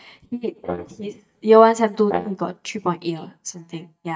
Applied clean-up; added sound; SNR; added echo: neural mask model DeepFilterNet 3.